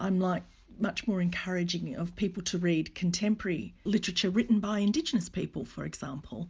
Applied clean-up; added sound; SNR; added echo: none; none; none; none.